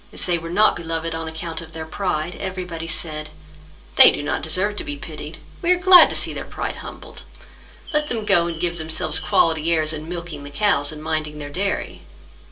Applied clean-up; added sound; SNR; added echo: none; Bird; 16 dB; reverberation time 0.2 s.